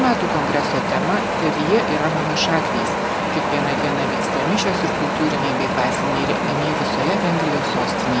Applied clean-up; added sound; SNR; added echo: none; Wind; -2 dB; none.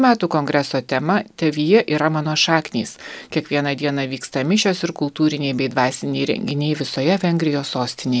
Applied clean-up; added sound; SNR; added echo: none; none; none; none.